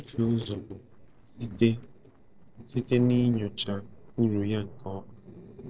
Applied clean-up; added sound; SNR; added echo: neural separator model SepFormer DNS4.